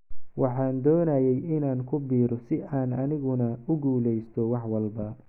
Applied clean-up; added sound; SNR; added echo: none; none; none; none.